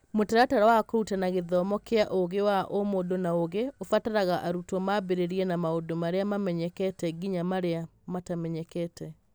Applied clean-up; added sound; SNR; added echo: none; none; none; none.